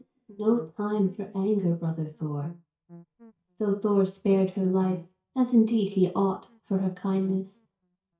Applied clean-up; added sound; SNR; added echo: neural mask model DeepFilterNet 3.